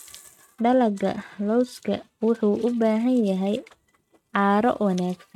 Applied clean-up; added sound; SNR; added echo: neural mask model RNNoise.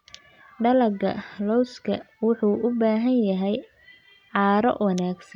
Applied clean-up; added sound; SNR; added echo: none; none; none; none.